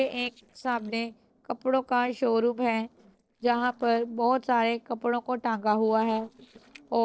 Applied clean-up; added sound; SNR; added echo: neural separator model SepFormer DNS4.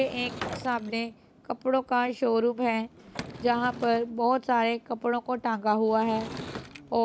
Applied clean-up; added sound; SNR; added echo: none; Sliding door / Wood; 15 dB; none.